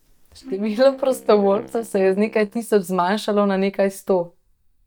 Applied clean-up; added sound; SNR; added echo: neural mask model DeepFilterNet 3.